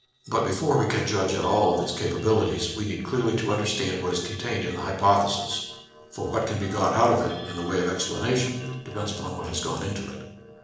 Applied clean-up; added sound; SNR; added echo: neural separator model SepFormer DNS4.